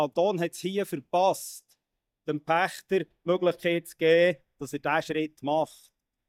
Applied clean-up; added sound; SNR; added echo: neural mask model DeepFilterNet 3.